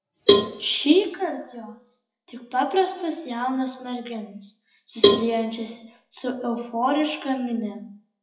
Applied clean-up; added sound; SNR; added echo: classical method WPE with log-MMSE.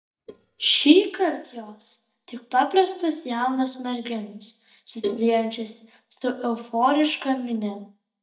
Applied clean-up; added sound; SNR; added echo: neural mask model DeepFilterNet 3.